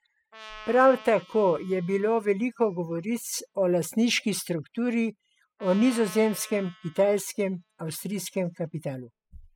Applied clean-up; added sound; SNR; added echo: classical method spectral subtraction.